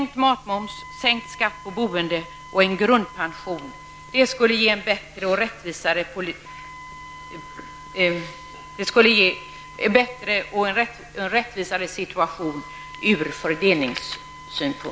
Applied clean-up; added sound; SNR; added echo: none; Wind instrument, woodwind instrument; 19 dB; none.